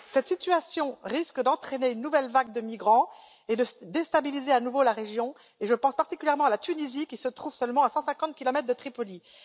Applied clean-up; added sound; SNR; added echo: none; none; none; none.